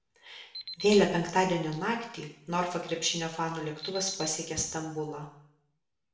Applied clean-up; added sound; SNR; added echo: none; Alarm; 13 dB; reverberation time 0.7 s.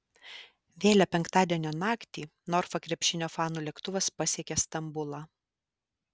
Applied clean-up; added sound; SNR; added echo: none; none; none; none.